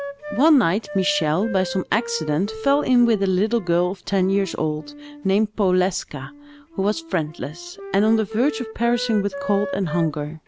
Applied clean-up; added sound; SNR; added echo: none; Wind instrument, woodwind instrument; 13 dB; none.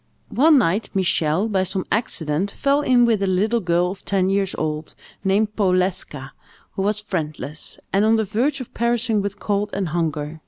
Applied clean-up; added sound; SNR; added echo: none; none; none; none.